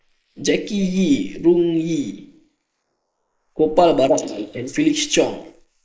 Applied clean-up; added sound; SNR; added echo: neural mask model Resemble Enhance denoiser.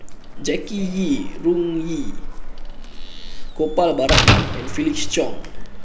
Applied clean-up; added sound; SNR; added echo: none; Chirp, tweet + Slam; -1 dB; none.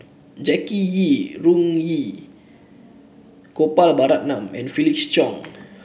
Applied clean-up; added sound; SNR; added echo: none; none; none; none.